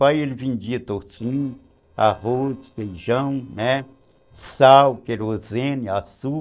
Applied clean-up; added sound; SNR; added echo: neural separator model SepFormer DNS4.